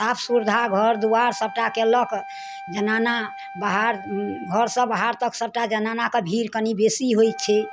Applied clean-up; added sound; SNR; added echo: none; Wind instrument, woodwind instrument; 16 dB; none.